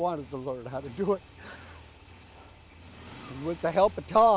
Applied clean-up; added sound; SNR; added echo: none; Motorcycle; 20 dB; none.